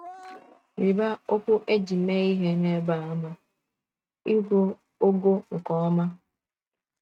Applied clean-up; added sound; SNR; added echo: neural mask model RNNoise.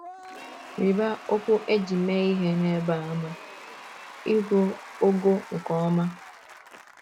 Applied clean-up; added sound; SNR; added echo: none; Applause / Crowd / Cheering; 17 dB; none.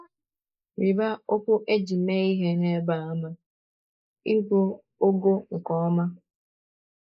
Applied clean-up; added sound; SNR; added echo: neural mask model Resemble Enhance denoiser.